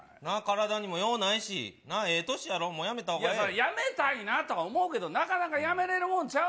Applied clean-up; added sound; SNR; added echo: none; none; none; none.